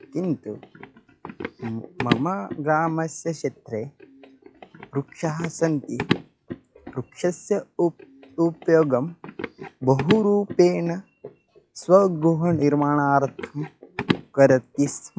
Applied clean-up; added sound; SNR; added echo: classical method log-MMSE.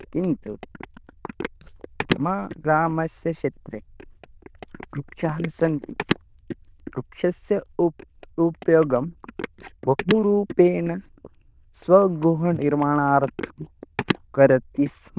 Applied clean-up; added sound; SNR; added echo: neural diffusion model UNIVERSE++.